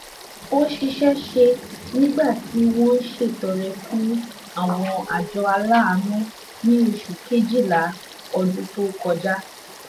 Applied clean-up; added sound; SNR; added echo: none; Stream / Frog; 19 dB; none.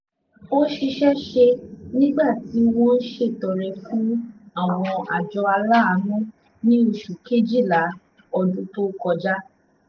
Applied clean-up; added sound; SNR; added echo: none; none; none; none.